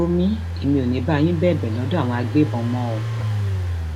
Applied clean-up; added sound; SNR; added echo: none; Engine; 3 dB; none.